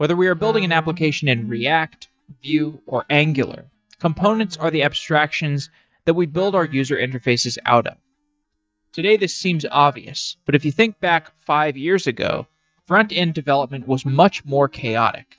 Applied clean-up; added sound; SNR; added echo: neural mask model DeepFilterNet 3.